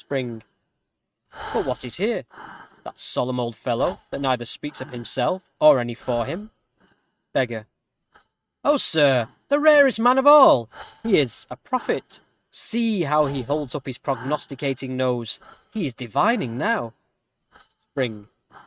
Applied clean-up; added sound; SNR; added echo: neural mask model RNNoise.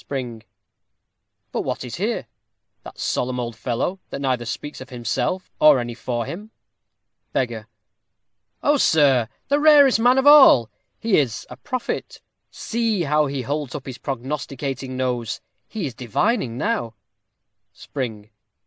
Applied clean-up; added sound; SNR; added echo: none; none; none; none.